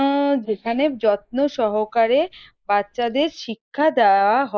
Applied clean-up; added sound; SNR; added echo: neural mask model Resemble Enhance denoiser.